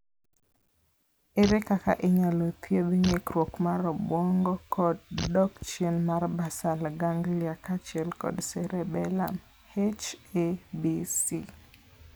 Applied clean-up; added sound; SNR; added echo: none; Fart; 13 dB; none.